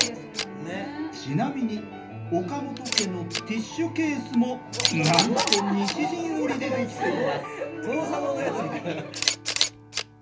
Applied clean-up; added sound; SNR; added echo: none; Camera; 5 dB; reverberation time 0.3 s.